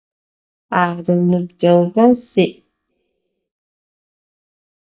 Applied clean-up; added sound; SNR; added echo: neural mask model DeepFilterNet 3.